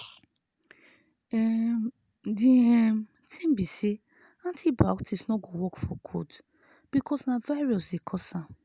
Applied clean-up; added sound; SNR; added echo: none; none; none; none.